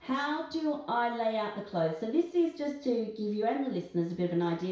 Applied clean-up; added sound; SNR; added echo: none; none; none; reverberation time 0.6 s.